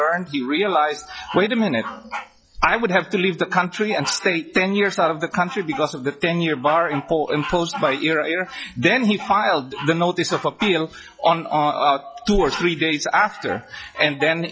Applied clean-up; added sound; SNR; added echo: classical method log-MMSE.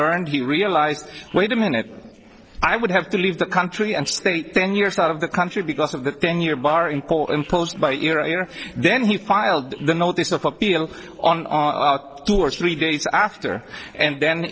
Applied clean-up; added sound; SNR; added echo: neural separator model SepFormer DNS4.